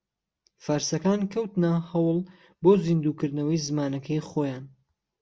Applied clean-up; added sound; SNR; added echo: none; none; none; none.